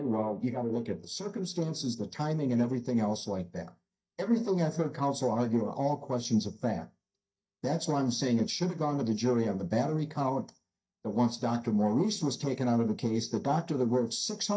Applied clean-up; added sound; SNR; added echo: neural mask model DeepFilterNet 3.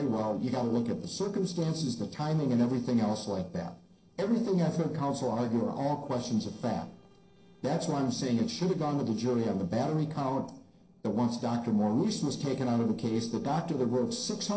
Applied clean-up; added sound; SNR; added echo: neural separator model SepFormer DNS4.